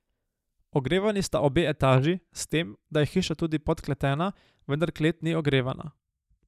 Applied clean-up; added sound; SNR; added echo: neural mask model DeepFilterNet 3.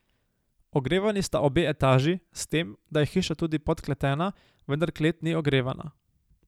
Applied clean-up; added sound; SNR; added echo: none; none; none; none.